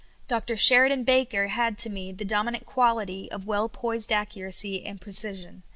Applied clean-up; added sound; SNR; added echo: none; none; none; none.